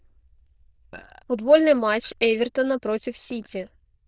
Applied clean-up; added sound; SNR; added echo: neural diffusion model UNIVERSE++.